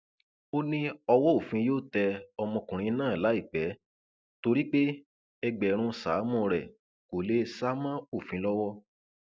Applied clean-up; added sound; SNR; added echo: none; none; none; none.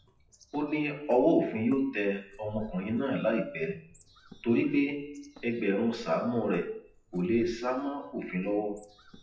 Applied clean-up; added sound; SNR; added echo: classical method WPE with log-MMSE.